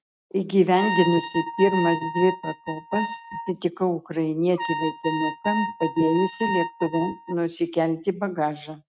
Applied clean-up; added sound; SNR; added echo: neural mask model RNNoise.